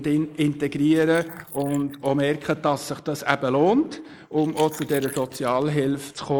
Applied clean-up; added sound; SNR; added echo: neural mask model Resemble Enhance denoiser.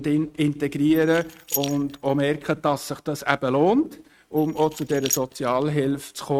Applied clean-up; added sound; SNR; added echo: neural mask model RNNoise.